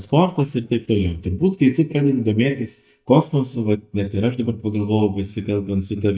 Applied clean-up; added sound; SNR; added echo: neural mask model DeepFilterNet 3.